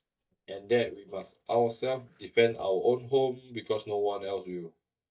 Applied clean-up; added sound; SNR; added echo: neural mask model DeepFilterNet 3.